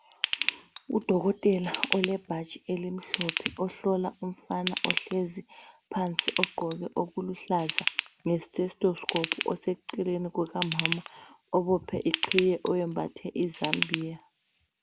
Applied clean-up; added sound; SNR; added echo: none; Ratchet, pawl / Tools; 4 dB; none.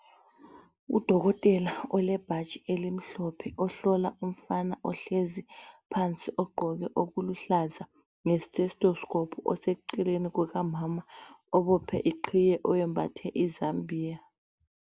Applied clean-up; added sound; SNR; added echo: none; none; none; none.